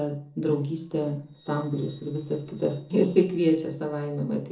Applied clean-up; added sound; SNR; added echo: neural separator model SepFormer DNS4.